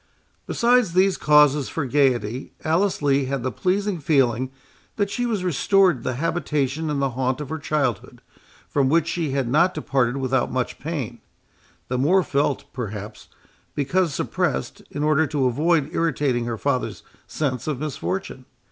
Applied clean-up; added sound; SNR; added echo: none; none; none; none.